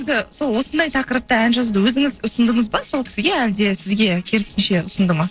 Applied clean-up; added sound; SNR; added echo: neural separator model SepFormer DNS4.